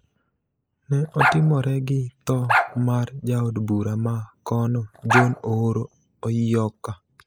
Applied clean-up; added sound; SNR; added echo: neural mask model Resemble Enhance denoiser.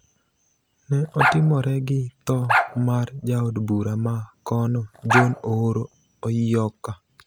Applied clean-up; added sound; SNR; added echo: none; Bark; 2 dB; none.